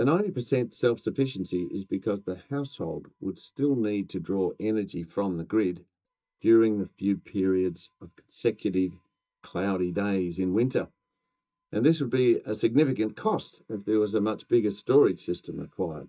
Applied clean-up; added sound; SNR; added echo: neural mask model DeepFilterNet 3.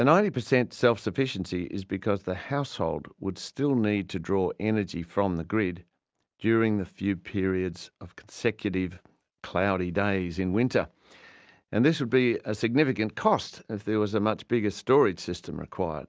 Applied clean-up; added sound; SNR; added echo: none; none; none; none.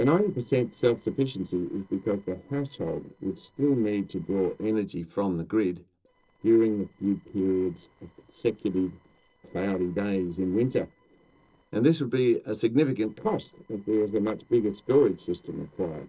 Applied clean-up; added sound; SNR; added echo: neural separator model SepFormer DNS4.